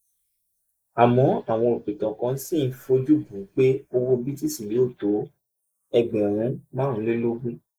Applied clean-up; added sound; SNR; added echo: neural mask model Resemble Enhance denoiser.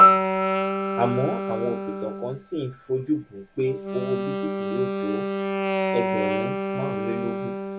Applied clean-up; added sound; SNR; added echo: none; Wind instrument, woodwind instrument + Piano; -5 dB; none.